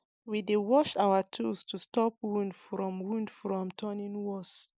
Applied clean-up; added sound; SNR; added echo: neural mask model Resemble Enhance denoiser.